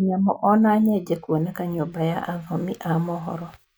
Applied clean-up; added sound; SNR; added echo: none; none; none; none.